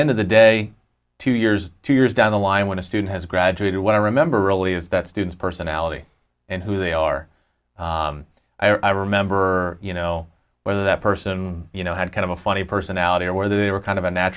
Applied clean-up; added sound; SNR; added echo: none; none; none; none.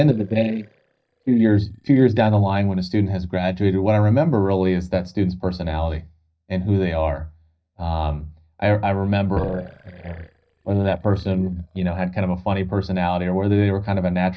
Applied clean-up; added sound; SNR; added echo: neural mask model DeepFilterNet 3.